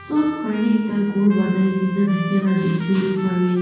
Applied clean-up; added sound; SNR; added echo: none; Trumpet; 16 dB; reverberation time 1.2 s.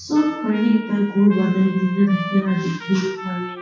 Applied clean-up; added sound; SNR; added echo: classical method WPE with log-MMSE.